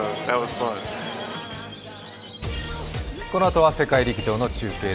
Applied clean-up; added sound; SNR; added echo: none; Squeak; 17 dB; none.